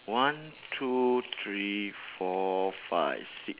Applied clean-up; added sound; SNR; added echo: none; none; none; none.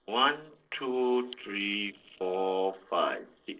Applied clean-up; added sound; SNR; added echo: neural separator model SepFormer DNS4.